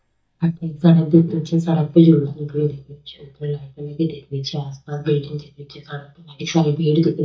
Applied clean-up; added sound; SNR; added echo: neural mask model DeepFilterNet 3.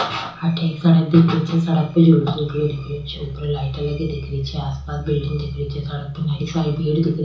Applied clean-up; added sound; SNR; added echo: none; Engine; 17 dB; reverberation time 0.7 s.